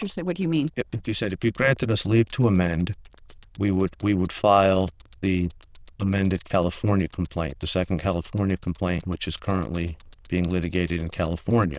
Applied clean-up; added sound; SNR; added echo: neural diffusion model UNIVERSE++.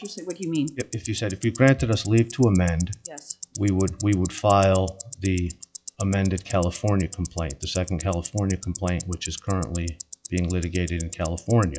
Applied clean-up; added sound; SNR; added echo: classical method log-MMSE.